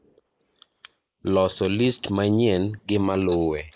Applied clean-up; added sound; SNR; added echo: neural mask model Resemble Enhance denoiser.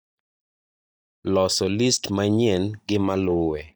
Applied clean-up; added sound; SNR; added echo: neural mask model DeepFilterNet 3.